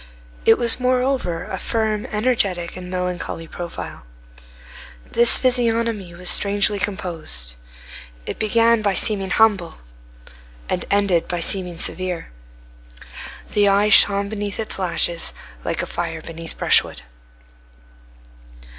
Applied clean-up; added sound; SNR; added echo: none; none; none; none.